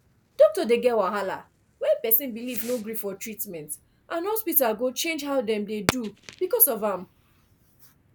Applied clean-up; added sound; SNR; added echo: none; Fireworks; 15 dB; none.